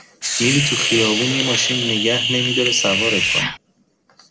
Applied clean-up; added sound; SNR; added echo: none; Hiss; -2 dB; none.